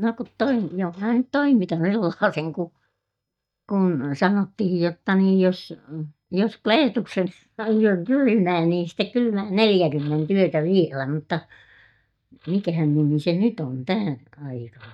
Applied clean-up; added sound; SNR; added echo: neural mask model DeepFilterNet 3.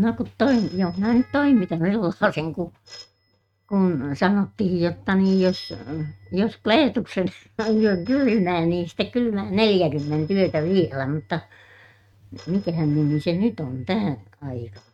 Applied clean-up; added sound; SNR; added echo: neural mask model RNNoise.